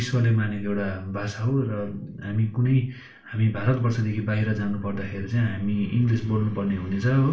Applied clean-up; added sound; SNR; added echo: none; none; none; reverberation time 0.4 s.